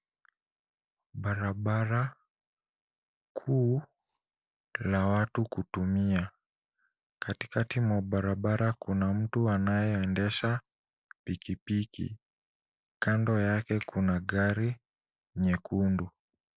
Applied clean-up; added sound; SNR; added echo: neural separator model SepFormer DNS4.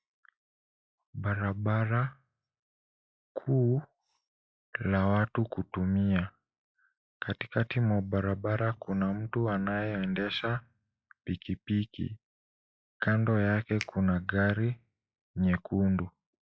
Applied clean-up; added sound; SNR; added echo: classical method log-MMSE.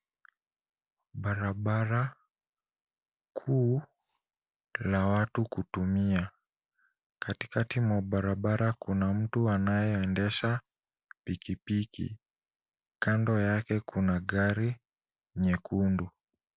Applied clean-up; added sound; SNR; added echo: none; none; none; none.